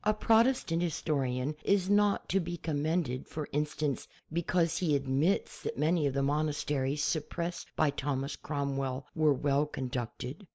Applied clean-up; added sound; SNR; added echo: none; none; none; none.